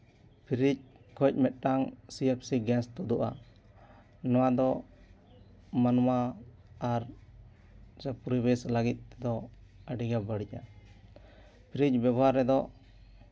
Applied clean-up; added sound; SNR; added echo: none; none; none; none.